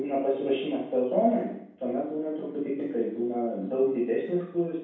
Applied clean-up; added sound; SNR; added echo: none; none; none; reverberation time 0.7 s.